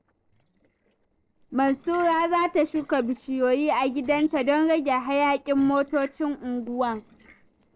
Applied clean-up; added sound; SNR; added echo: neural separator model SepFormer DNS4.